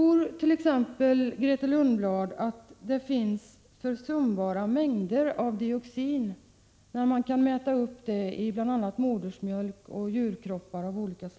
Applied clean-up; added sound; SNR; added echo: none; none; none; none.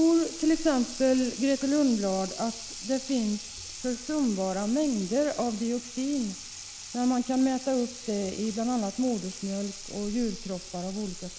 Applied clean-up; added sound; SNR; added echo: none; Sink (filling or washing) / Water tap, faucet; 12 dB; none.